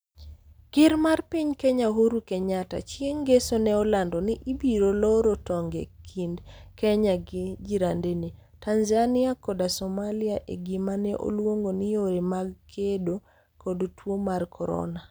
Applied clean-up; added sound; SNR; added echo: none; none; none; none.